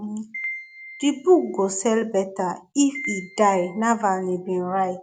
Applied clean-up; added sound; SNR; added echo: none; Piano; 15 dB; none.